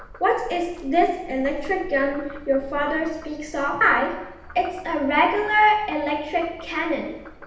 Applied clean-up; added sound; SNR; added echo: none; Frog; 16 dB; reverberation time 0.8 s.